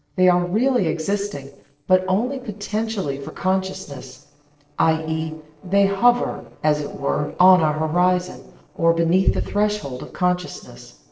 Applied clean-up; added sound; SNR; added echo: neural separator model SepFormer DNS4.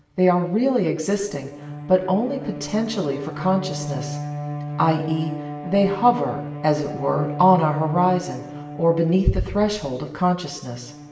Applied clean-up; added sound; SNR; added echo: none; Bowed string instrument; 11 dB; reverberation time 0.8 s.